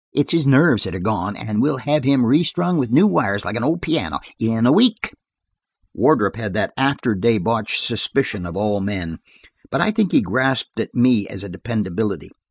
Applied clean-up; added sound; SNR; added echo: neural mask model DeepFilterNet 3.